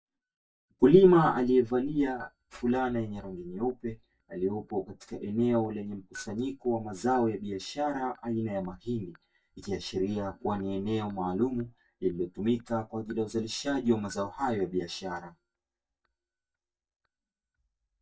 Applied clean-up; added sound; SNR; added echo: neural mask model DeepFilterNet 3.